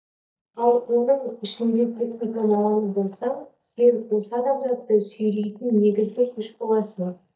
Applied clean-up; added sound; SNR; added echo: neural mask model DeepFilterNet 3.